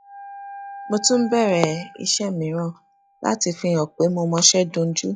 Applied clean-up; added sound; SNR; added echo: classical method log-MMSE.